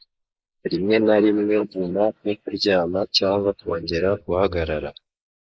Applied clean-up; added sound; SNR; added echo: neural mask model Resemble Enhance denoiser.